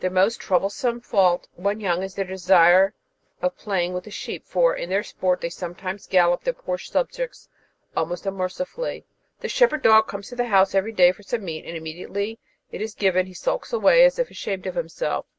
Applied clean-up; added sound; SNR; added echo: none; none; none; none.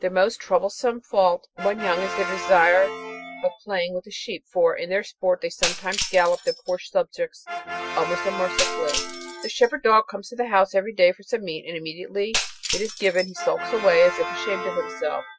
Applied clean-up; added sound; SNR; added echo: classical method Wiener filter.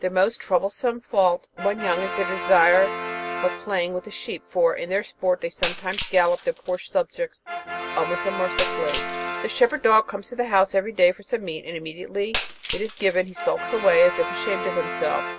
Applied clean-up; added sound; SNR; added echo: none; Brass instrument + Shatter; 7 dB; none.